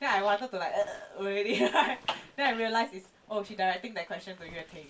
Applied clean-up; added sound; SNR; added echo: none; Zipper (clothing); 15 dB; reverberation time 0.2 s.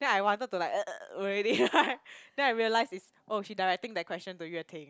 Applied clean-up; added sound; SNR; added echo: none; none; none; none.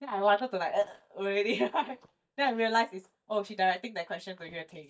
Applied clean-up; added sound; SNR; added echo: neural mask model DeepFilterNet 3.